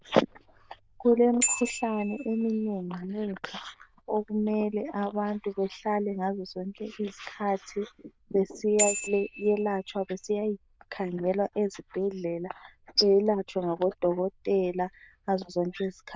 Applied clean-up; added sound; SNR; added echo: neural diffusion model UNIVERSE++.